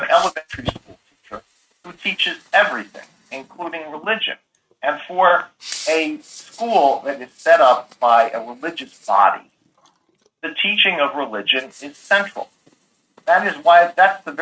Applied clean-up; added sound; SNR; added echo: neural mask model RNNoise.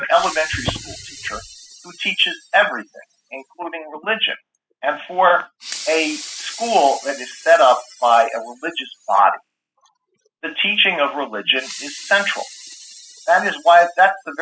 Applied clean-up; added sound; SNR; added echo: classical method spectral subtraction.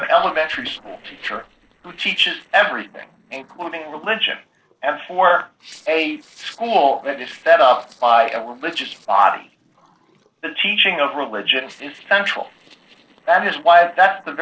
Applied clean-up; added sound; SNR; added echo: neural separator model SepFormer DNS4.